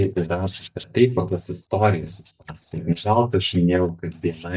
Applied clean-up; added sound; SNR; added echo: neural mask model DeepFilterNet 3.